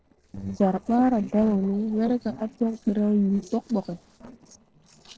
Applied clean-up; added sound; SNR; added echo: neural separator model SepFormer DNS4.